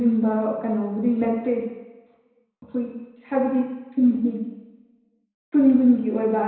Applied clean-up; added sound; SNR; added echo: none; none; none; reverberation time 1.0 s.